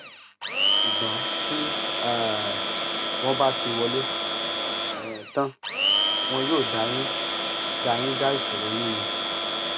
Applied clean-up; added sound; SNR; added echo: none; Domestic sounds, home sounds; -3 dB; none.